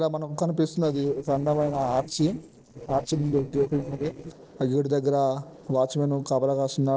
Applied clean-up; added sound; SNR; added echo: neural separator model SepFormer DNS4.